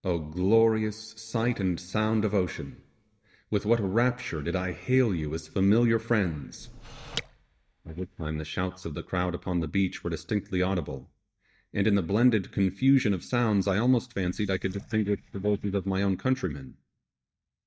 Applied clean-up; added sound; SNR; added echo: neural mask model DeepFilterNet 3.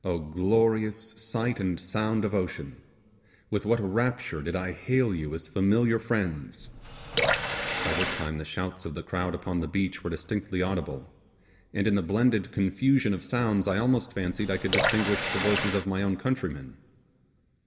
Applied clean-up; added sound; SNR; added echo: none; Water tap, faucet / Water; 1 dB; reverberation time 1.2 s.